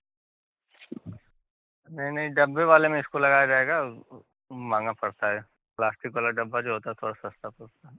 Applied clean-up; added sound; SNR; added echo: neural mask model Resemble Enhance denoiser.